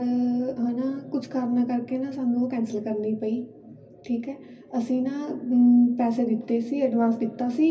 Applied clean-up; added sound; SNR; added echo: none; none; none; reverberation time 0.4 s.